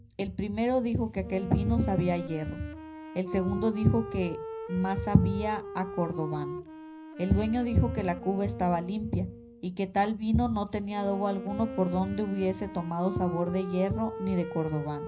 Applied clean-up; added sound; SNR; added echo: none; Wind instrument, woodwind instrument; 11 dB; reverberation time 0.5 s.